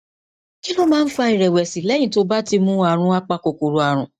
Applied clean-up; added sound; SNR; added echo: neural mask model DeepFilterNet 3.